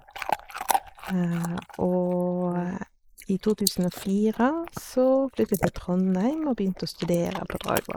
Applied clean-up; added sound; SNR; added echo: neural mask model Resemble Enhance denoiser.